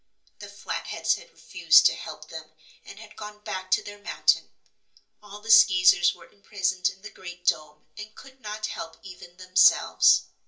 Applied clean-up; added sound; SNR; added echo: none; none; none; reverberation time 0.3 s.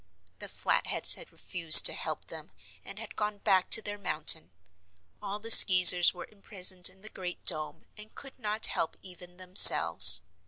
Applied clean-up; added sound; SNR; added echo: none; none; none; none.